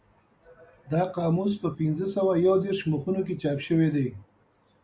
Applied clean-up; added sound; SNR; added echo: none; none; none; none.